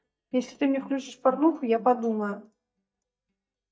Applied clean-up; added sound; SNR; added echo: neural mask model DeepFilterNet 3.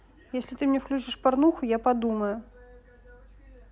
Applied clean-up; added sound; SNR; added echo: none; none; none; none.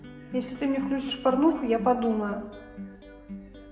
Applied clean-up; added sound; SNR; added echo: none; Acoustic guitar; 14 dB; reverberation time 1.0 s.